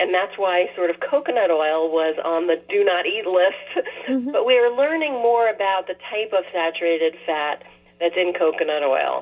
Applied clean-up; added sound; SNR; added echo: none; none; none; reverberation time 0.2 s.